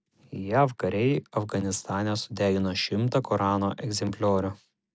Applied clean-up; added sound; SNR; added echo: none; none; none; none.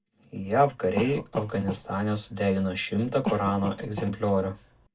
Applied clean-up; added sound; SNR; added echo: none; Cough; 11 dB; reverberation time 0.1 s.